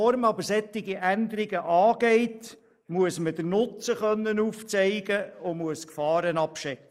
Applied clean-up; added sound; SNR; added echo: neural mask model Resemble Enhance denoiser.